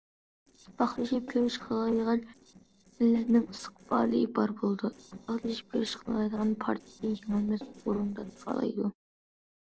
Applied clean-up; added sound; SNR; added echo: neural separator model SepFormer DNS4.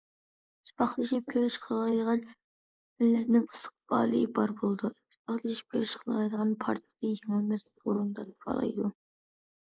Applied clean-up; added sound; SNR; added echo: neural mask model Resemble Enhance denoiser.